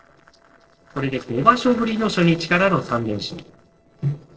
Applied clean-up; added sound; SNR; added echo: neural separator model SepFormer DNS4.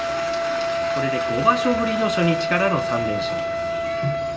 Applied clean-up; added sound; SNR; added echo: none; Wind instrument, woodwind instrument; 0 dB; reverberation time 1.3 s.